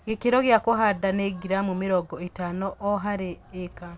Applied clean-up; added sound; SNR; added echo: none; none; none; none.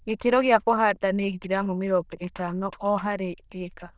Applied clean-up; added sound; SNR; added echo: neural diffusion model UNIVERSE++.